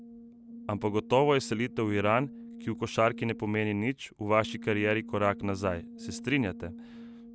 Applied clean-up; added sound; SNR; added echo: none; Brass instrument; 15 dB; none.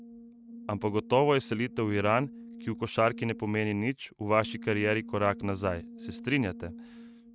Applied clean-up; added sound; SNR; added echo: neural mask model RNNoise.